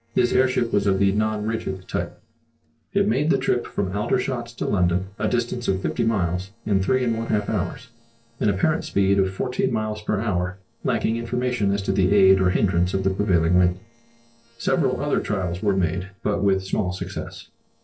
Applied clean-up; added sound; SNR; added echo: neural separator model SepFormer DNS4.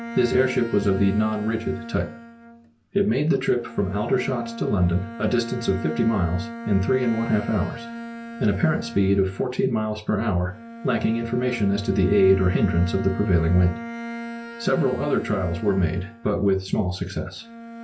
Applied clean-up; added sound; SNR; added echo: none; Bowed string instrument; 12 dB; reverberation time 0.3 s.